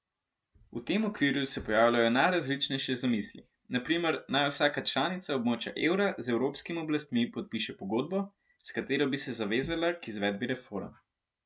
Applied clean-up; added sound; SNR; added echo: none; none; none; none.